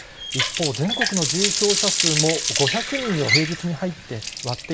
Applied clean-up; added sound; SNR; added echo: none; Water tap, faucet; -1 dB; none.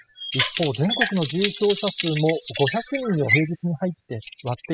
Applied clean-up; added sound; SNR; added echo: classical method spectral subtraction.